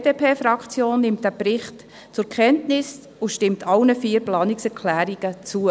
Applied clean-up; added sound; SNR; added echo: none; none; none; none.